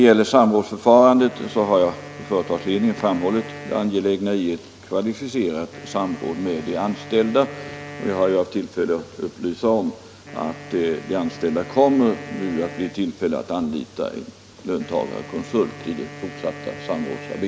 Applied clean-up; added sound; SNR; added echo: none; Wind instrument, woodwind instrument; 18 dB; none.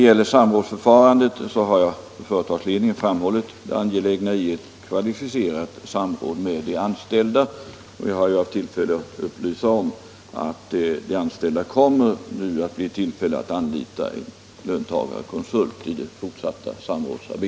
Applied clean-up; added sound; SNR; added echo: none; none; none; none.